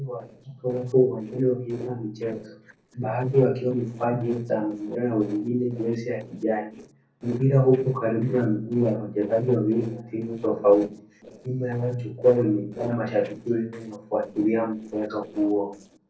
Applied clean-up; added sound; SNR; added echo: neural separator model SepFormer DNS4.